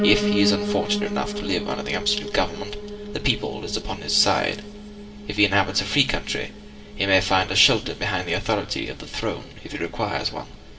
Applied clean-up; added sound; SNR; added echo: none; Piano; 7 dB; reverberation time 0.8 s.